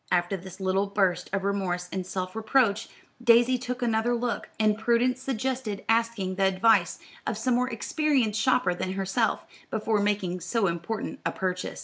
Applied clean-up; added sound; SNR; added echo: none; none; none; none.